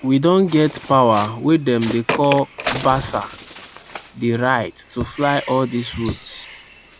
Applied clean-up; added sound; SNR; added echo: none; Bird + Thump, thud; 12 dB; none.